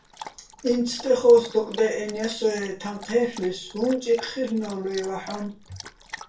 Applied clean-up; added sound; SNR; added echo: none; Dog; 19 dB; reverberation time 0.2 s.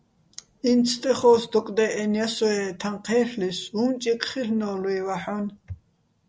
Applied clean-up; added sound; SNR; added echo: none; none; none; none.